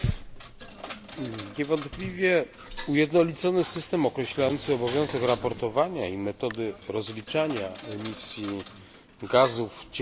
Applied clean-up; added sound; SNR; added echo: none; Coin (dropping); 16 dB; none.